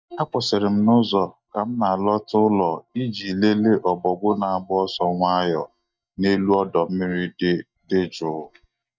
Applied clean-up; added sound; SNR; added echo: neural mask model DeepFilterNet 3.